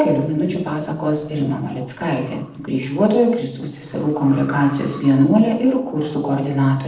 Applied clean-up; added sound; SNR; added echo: neural separator model SepFormer DNS4.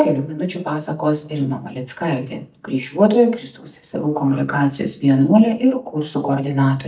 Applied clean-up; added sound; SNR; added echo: neural mask model DeepFilterNet 3.